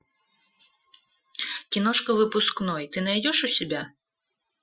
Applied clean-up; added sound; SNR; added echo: classical method Wiener filter.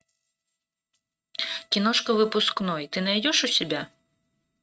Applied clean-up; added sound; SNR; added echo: neural mask model RNNoise.